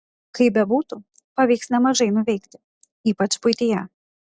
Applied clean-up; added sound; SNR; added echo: none; none; none; none.